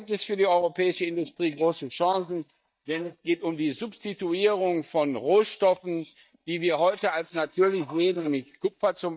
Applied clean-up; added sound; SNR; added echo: neural mask model DeepFilterNet 3.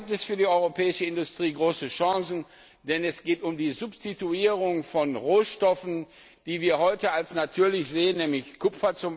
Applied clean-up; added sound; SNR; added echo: none; none; none; none.